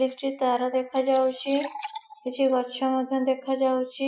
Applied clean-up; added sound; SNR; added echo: classical method Wiener filter.